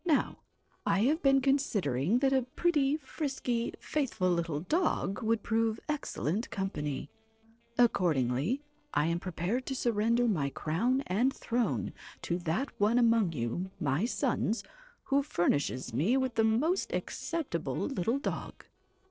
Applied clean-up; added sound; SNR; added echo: neural separator model SepFormer DNS4.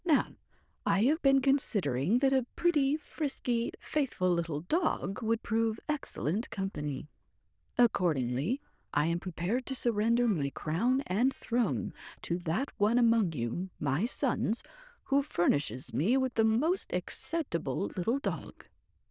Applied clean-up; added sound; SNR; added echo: neural diffusion model UNIVERSE++.